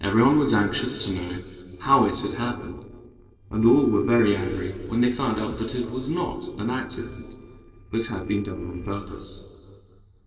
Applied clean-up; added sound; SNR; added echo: neural separator model SepFormer DNS4.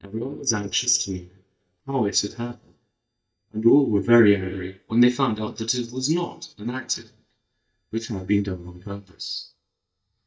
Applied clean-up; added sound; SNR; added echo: neural mask model DeepFilterNet 3.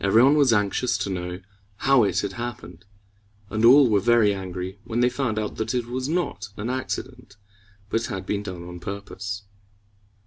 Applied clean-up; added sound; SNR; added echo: none; none; none; none.